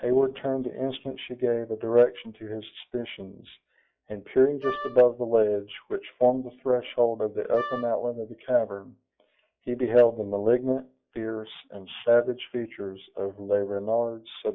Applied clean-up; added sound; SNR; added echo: classical method log-MMSE.